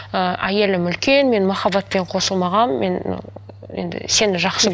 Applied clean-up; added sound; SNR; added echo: none; none; none; none.